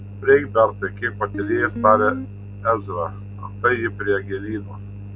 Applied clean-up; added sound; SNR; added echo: none; Guitar; 7 dB; none.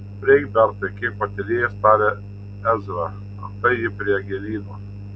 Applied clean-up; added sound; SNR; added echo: none; none; none; none.